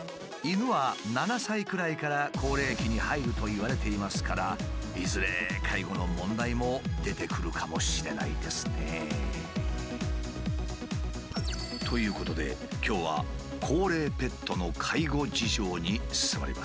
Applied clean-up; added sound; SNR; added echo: none; none; none; none.